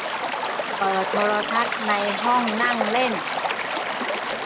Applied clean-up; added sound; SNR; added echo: none; Stream / Liquid; 0 dB; none.